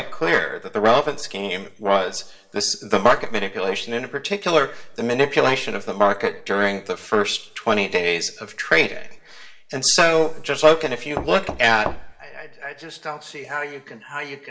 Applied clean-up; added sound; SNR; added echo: none; Knock; 9 dB; reverberation time 0.5 s.